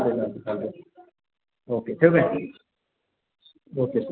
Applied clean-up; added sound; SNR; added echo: none; none; none; none.